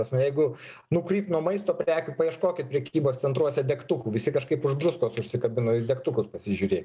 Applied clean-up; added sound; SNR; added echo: none; Chink, clink; 16 dB; none.